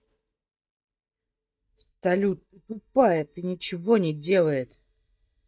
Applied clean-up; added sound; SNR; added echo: neural mask model DeepFilterNet 3.